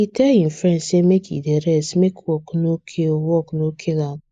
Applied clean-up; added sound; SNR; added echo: neural mask model Resemble Enhance denoiser.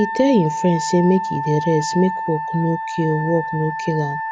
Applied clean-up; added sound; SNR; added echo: none; Wind instrument, woodwind instrument; 6 dB; none.